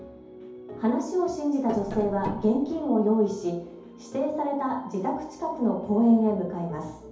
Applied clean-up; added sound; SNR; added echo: none; Tap; 9 dB; reverberation time 2.2 s.